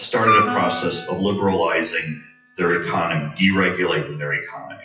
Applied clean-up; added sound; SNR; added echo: classical method WPE with log-MMSE.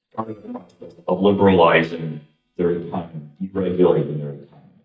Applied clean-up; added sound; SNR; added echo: neural mask model DeepFilterNet 3.